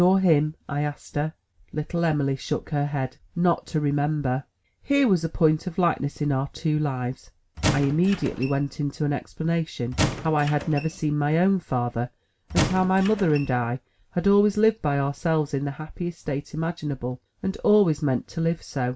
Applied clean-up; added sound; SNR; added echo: none; Squeak / Wood; 6 dB; none.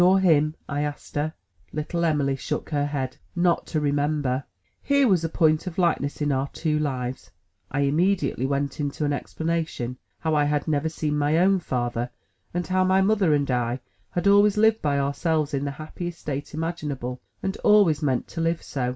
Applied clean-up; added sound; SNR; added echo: none; none; none; none.